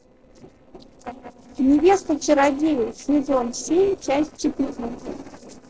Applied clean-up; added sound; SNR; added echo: neural separator model SepFormer DNS4.